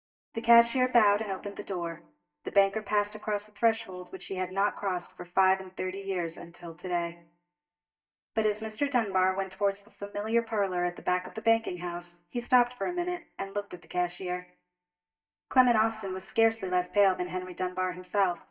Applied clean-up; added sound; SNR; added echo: neural mask model DeepFilterNet 3.